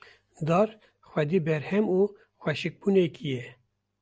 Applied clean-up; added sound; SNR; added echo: none; none; none; none.